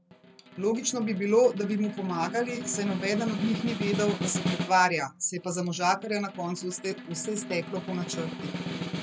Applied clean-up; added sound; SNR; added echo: none; Snare drum; 7 dB; none.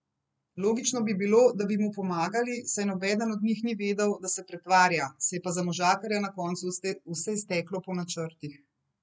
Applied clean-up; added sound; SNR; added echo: none; none; none; none.